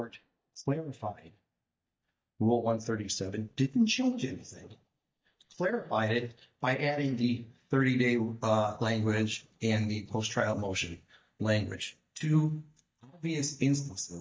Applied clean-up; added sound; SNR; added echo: neural mask model DeepFilterNet 3.